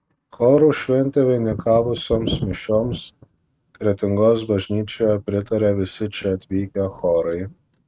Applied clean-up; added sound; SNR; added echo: neural mask model RNNoise.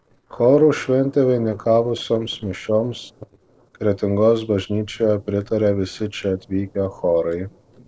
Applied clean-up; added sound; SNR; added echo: neural separator model SepFormer DNS4.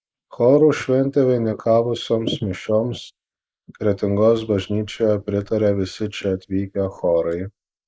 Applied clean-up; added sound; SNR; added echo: neural mask model Resemble Enhance denoiser.